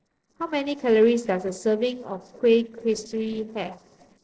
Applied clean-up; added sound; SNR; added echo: neural separator model SepFormer DNS4.